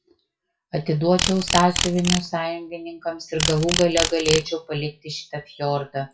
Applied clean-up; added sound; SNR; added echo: classical method WPE with log-MMSE.